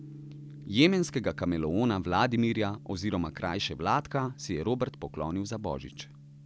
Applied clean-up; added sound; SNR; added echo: none; Gong; 17 dB; none.